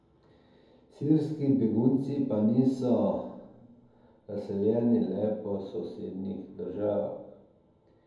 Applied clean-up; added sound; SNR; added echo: none; none; none; reverberation time 0.8 s.